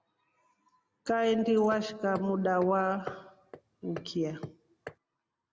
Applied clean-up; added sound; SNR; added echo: none; Hammer; 15 dB; none.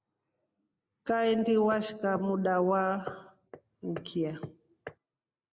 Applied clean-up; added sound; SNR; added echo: neural mask model Resemble Enhance denoiser.